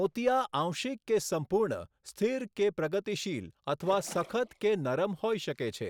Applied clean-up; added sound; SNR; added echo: none; Splash, splatter; 19 dB; none.